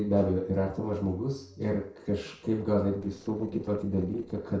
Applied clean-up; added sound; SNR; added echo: neural separator model SepFormer DNS4.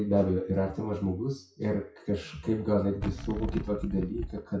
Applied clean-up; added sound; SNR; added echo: classical method WPE with log-MMSE.